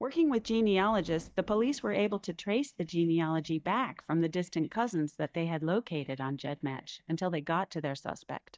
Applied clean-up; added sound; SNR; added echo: neural mask model DeepFilterNet 3.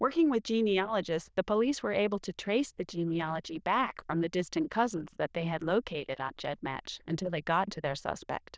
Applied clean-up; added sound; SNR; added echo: neural diffusion model UNIVERSE++.